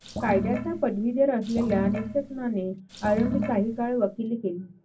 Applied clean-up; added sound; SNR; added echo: none; Sink (filling or washing) / Water; 5 dB; reverberation time 0.4 s.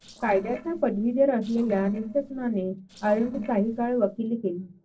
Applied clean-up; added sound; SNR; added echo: neural separator model SepFormer DNS4.